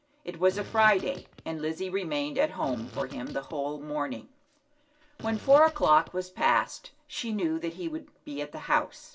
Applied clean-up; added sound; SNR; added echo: none; Fart; 16 dB; reverberation time 0.2 s.